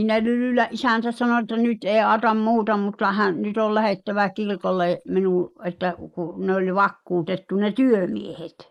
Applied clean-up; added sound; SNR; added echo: neural mask model Resemble Enhance denoiser.